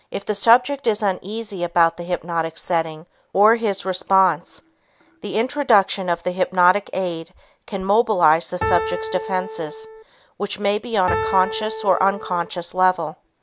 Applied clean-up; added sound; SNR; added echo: none; Piano; 6 dB; none.